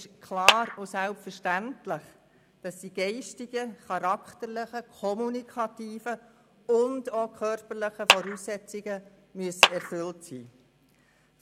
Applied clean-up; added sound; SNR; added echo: none; Clapping; -5 dB; none.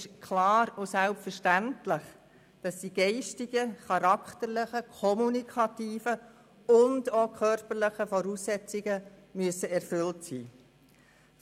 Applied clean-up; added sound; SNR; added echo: none; none; none; none.